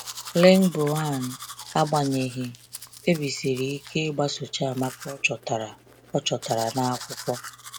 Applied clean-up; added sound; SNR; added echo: none; Domestic sounds, home sounds; 15 dB; none.